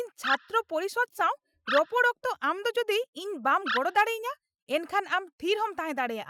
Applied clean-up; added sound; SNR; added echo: classical method Wiener filter.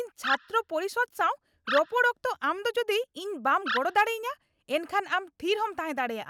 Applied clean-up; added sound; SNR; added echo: none; Animal; 8 dB; none.